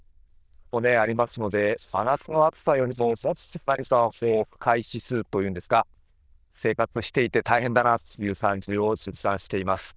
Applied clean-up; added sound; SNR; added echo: neural diffusion model UNIVERSE++.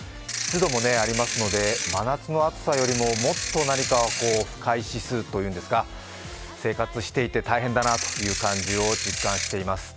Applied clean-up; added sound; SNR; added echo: none; Ratchet, pawl / Percussion; 3 dB; none.